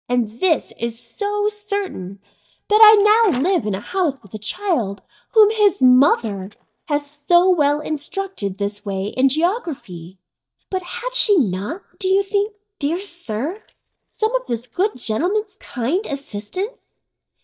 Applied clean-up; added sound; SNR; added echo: neural mask model DeepFilterNet 3.